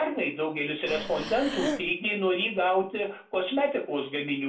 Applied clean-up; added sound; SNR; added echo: none; Breathing; 5 dB; reverberation time 0.3 s.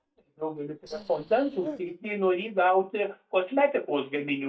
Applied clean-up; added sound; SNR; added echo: neural mask model DeepFilterNet 3.